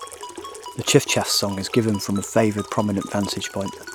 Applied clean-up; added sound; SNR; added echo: none; Ringtone + Sink (filling or washing) / Water tap, faucet; 14 dB; none.